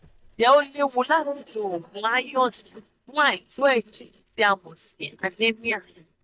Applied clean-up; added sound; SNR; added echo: neural mask model DeepFilterNet 3.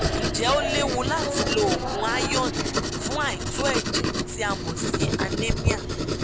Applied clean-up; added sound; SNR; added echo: none; Writing; -3 dB; none.